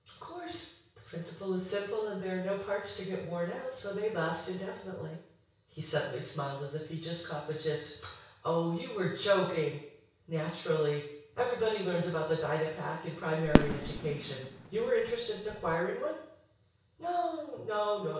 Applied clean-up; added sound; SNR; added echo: none; Fireworks; -2 dB; reverberation time 0.6 s.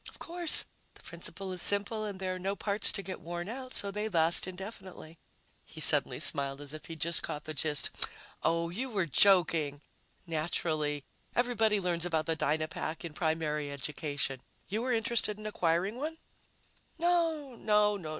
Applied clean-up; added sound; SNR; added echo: none; none; none; none.